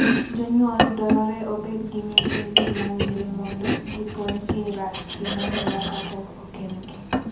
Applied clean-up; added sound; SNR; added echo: none; Domestic sounds, home sounds; -1 dB; reverberation time 0.5 s.